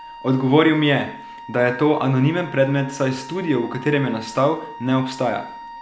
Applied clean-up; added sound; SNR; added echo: none; Wind instrument, woodwind instrument; 17 dB; none.